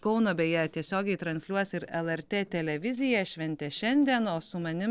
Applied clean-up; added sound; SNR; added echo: neural separator model SepFormer DNS4.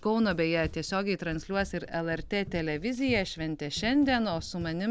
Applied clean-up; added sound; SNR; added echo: none; Run; 15 dB; none.